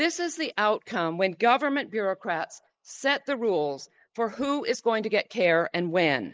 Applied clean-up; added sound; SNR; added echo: neural mask model Resemble Enhance denoiser.